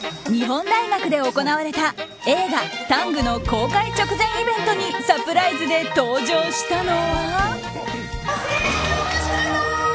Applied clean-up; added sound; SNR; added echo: none; none; none; none.